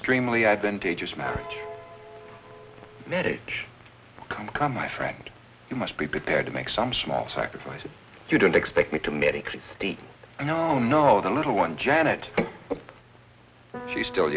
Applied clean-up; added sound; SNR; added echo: none; Piano; 15 dB; none.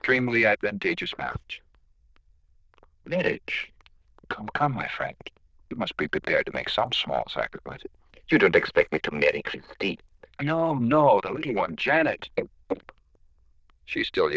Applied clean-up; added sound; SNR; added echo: neural diffusion model UNIVERSE++.